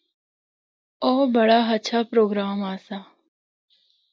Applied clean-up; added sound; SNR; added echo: none; none; none; none.